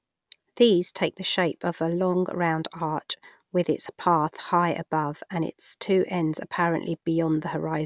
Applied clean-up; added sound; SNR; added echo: none; none; none; none.